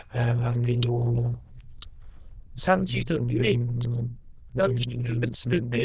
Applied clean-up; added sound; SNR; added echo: neural diffusion model UNIVERSE++.